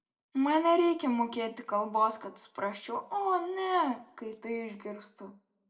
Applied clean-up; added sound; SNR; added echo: none; none; none; reverberation time 0.4 s.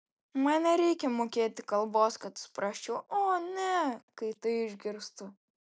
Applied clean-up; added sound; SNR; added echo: none; none; none; none.